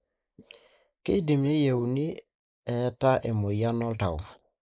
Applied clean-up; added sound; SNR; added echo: neural mask model Resemble Enhance denoiser.